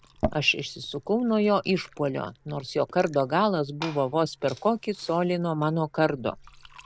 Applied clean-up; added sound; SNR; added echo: none; Fill (with liquid) / Glass; 14 dB; none.